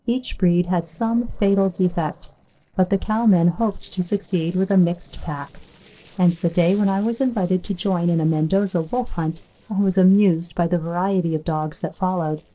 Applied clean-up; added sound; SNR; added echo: neural separator model SepFormer DNS4.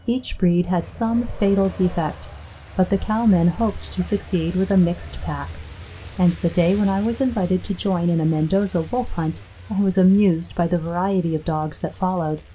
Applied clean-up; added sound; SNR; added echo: none; Truck; 16 dB; reverberation time 0.2 s.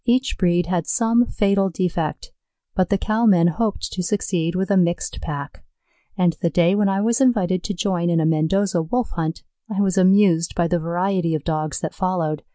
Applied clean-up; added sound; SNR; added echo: none; none; none; none.